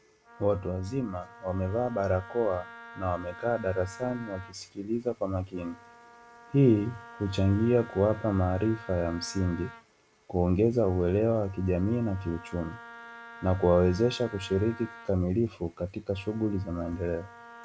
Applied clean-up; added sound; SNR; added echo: none; Wind instrument, woodwind instrument; 19 dB; none.